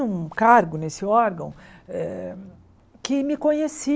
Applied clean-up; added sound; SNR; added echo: none; none; none; none.